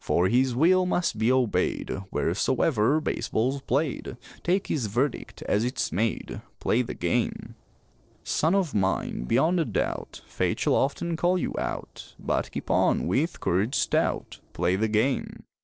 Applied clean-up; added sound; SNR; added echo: neural separator model SepFormer DNS4.